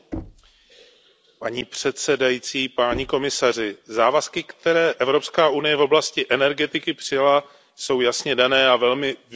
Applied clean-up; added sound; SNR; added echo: none; Knock; 20 dB; none.